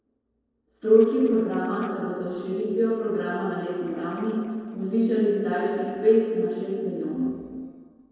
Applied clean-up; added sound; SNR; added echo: neural separator model SepFormer DNS4.